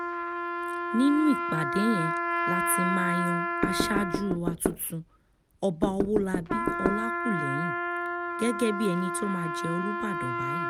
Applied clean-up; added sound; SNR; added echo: none; Trumpet + Knock / Wood; 0 dB; none.